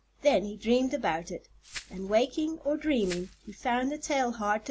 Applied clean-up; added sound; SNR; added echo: none; Glass; 19 dB; none.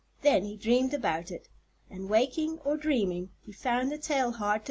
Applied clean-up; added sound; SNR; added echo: none; none; none; none.